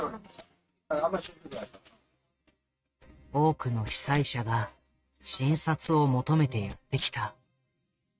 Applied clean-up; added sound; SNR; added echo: neural mask model RNNoise.